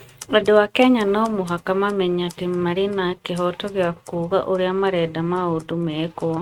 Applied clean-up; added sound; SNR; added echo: neural mask model RNNoise.